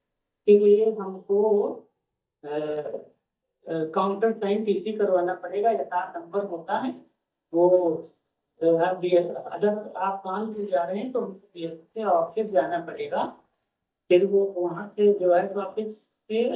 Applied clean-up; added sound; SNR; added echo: neural mask model DeepFilterNet 3.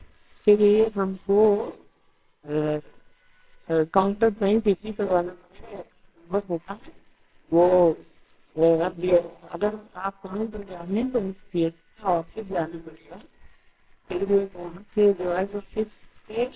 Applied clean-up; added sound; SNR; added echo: neural separator model SepFormer WHAMR!.